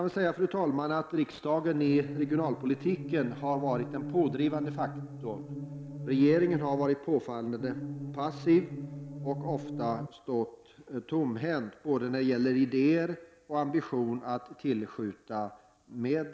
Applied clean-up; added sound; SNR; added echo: none; Musical instrument; 8 dB; none.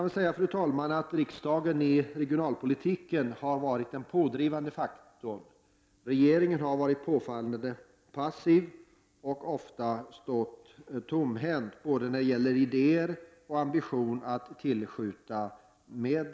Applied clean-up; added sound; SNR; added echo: none; none; none; none.